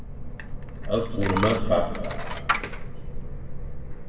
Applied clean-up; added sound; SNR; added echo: none; Coin (dropping); -1 dB; reverberation time 1.9 s.